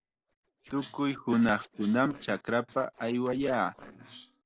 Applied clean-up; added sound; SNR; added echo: neural separator model SepFormer DNS4.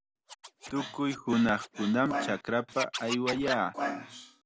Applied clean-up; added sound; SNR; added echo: none; Scratching (performance technique); 8 dB; none.